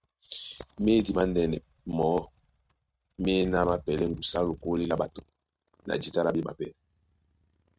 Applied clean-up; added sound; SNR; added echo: neural mask model RNNoise.